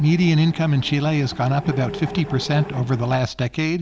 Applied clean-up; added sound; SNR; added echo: none; Mechanisms; 15 dB; none.